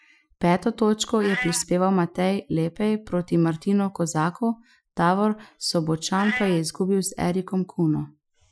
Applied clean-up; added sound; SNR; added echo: classical method Wiener filter.